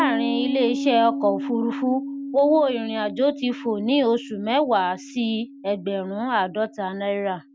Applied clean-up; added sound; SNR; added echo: none; Piano; 8 dB; none.